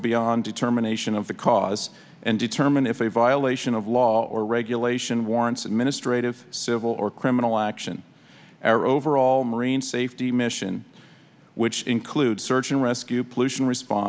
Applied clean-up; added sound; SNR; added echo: none; none; none; none.